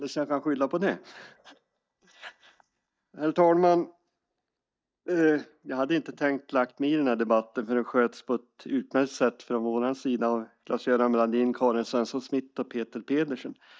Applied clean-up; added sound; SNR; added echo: neural mask model DeepFilterNet 3.